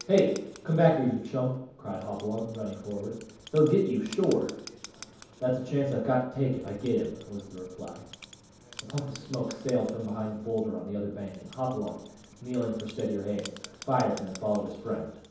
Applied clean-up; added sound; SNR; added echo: none; Writing; 20 dB; reverberation time 0.9 s.